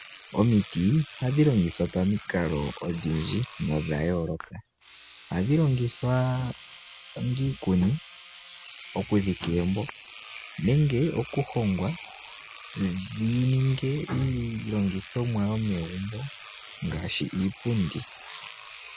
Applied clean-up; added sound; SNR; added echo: none; Engine / Domestic sounds, home sounds; 14 dB; none.